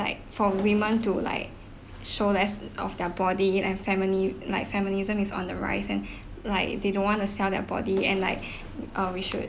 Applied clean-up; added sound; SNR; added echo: none; Drawer open or close; 17 dB; none.